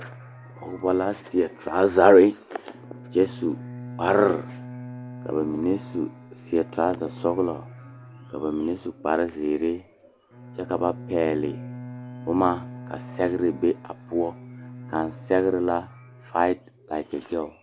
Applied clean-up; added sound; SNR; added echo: none; Bowed string instrument; 16 dB; none.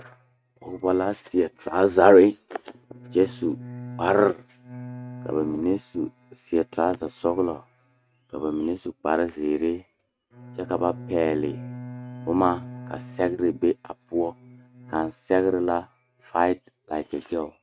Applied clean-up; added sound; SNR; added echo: neural mask model RNNoise.